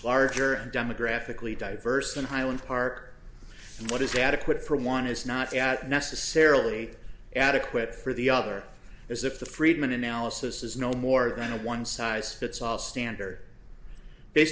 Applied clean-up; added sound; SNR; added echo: none; none; none; none.